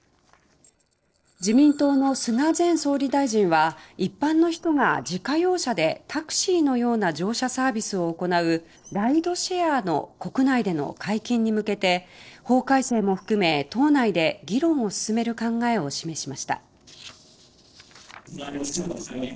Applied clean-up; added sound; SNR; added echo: neural separator model SepFormer DNS4.